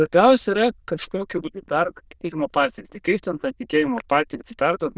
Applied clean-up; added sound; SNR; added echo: neural diffusion model UNIVERSE++.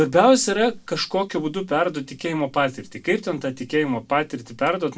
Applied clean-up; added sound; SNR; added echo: none; none; none; none.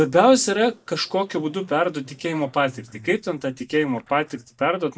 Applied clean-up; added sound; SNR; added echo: neural mask model DeepFilterNet 3.